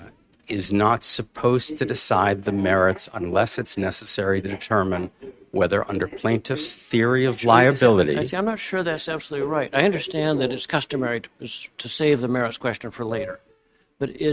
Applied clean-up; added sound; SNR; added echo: neural mask model RNNoise.